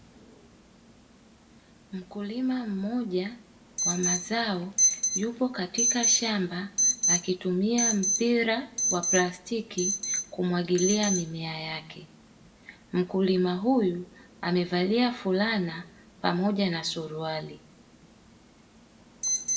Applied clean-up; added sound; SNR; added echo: none; Alarm; 3 dB; reverberation time 0.5 s.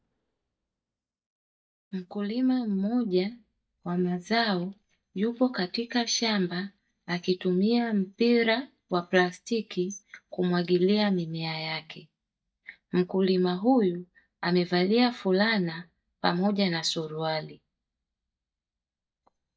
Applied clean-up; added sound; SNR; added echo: neural mask model DeepFilterNet 3.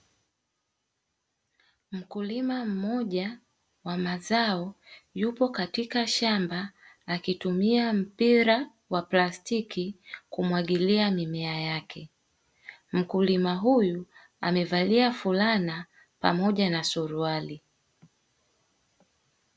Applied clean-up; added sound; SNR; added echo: none; none; none; none.